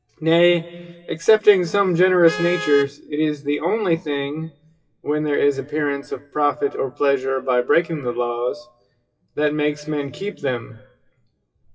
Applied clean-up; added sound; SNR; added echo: classical method WPE with log-MMSE.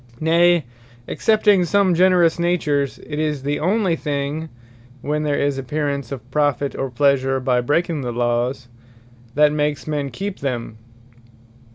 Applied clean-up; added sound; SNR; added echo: none; none; none; none.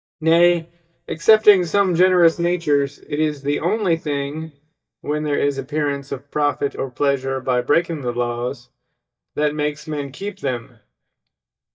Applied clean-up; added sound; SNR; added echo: neural mask model DeepFilterNet 3.